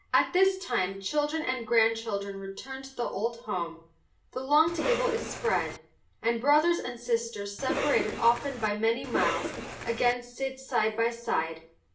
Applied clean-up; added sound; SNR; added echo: none; Cough; 5 dB; reverberation time 0.4 s.